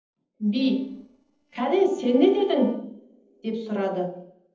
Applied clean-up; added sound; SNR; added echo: neural separator model SepFormer DNS4.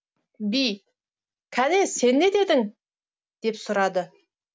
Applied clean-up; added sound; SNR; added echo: none; none; none; none.